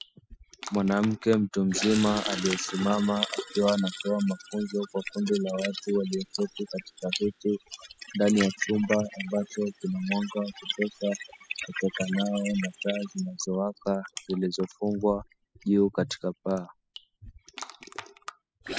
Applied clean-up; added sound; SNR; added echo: classical method spectral subtraction.